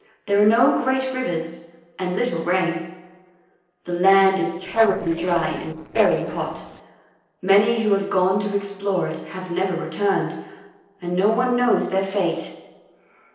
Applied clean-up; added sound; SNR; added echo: neural separator model SepFormer DNS4.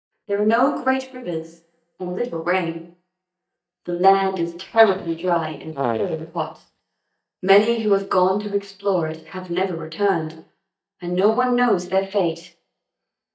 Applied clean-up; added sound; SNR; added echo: neural mask model DeepFilterNet 3.